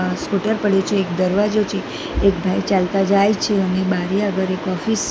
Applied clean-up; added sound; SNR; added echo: none; none; none; none.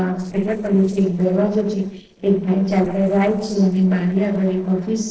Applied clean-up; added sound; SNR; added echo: neural separator model SepFormer DNS4.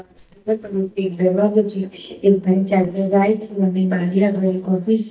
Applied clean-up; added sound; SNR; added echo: neural mask model DeepFilterNet 3.